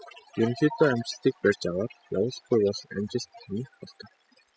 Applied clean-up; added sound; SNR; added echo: classical method spectral subtraction.